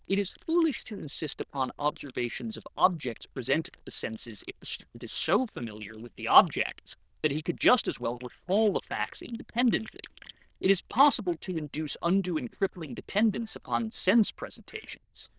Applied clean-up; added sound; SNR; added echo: neural diffusion model UNIVERSE++.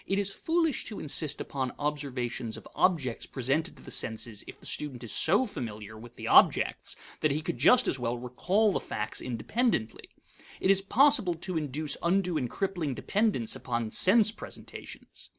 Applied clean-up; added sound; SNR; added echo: none; none; none; none.